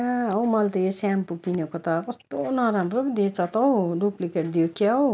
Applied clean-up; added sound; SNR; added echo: none; none; none; none.